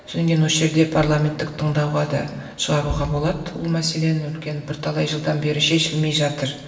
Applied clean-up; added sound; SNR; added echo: none; none; none; reverberation time 1.0 s.